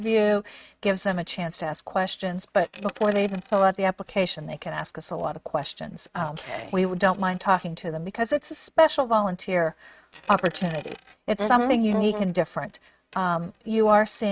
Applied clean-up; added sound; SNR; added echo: neural mask model RNNoise.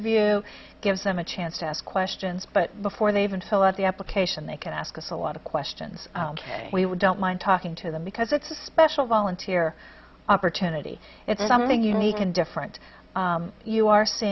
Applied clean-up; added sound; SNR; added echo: none; none; none; none.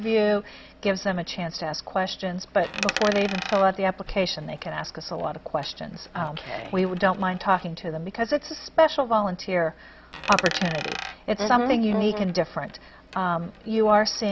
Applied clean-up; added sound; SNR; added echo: none; Coin (dropping); 14 dB; none.